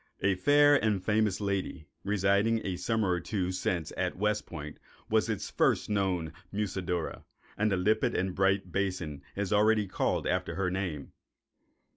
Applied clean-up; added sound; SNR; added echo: none; none; none; none.